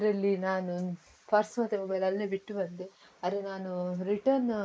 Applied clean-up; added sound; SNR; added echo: neural mask model Resemble Enhance denoiser.